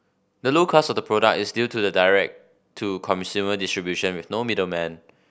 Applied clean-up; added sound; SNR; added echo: none; none; none; none.